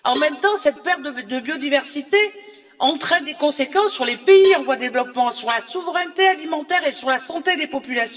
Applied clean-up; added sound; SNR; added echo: none; Cowbell; 14 dB; reverberation time 1.8 s.